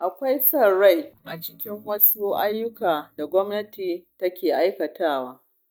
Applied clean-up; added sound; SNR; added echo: neural mask model DeepFilterNet 3.